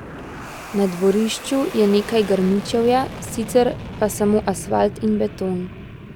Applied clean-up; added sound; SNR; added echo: none; Fixed-wing aircraft, airplane; 13 dB; none.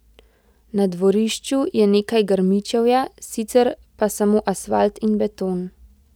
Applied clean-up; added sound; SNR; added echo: none; none; none; none.